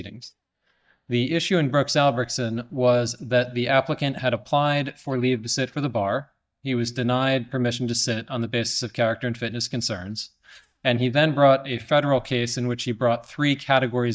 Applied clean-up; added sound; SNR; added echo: neural mask model DeepFilterNet 3.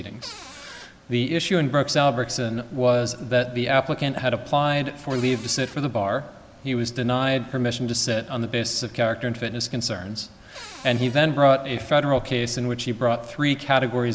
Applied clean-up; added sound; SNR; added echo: none; Cupboard open or close; 18 dB; none.